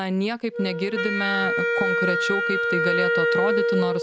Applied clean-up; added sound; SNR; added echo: none; Wind instrument, woodwind instrument; -3 dB; none.